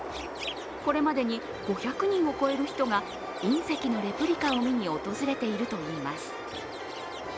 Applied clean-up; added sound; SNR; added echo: none; Chirp, tweet; 8 dB; none.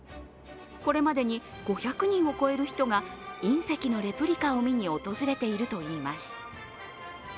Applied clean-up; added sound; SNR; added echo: none; none; none; none.